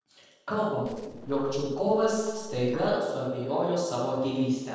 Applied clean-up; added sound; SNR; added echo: neural separator model SepFormer DNS4.